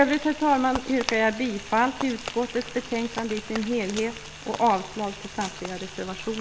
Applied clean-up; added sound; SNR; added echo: none; Frying (food) + Fireworks; 11 dB; none.